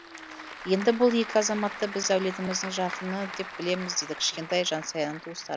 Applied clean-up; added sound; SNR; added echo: none; Applause / Crowd; 12 dB; none.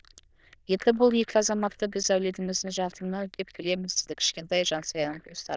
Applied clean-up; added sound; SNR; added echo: neural diffusion model UNIVERSE++.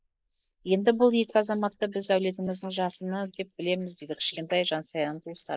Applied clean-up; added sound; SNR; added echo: neural mask model Resemble Enhance denoiser.